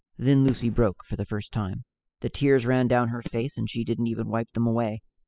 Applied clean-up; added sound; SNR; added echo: classical method spectral subtraction.